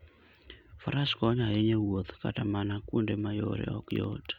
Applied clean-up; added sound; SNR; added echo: none; none; none; none.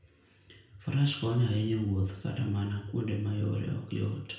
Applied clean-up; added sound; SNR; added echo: none; none; none; reverberation time 0.5 s.